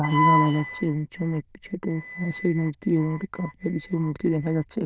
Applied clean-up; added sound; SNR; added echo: neural diffusion model UNIVERSE++.